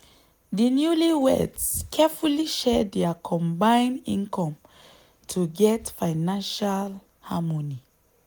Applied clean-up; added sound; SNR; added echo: none; none; none; none.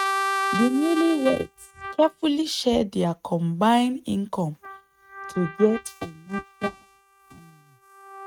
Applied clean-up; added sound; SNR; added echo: neural mask model RNNoise.